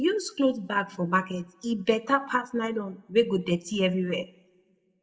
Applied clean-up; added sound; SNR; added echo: none; none; none; reverberation time 0.9 s.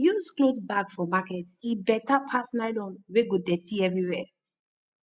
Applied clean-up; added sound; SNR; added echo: none; none; none; none.